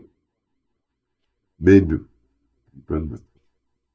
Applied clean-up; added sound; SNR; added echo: neural mask model DeepFilterNet 3.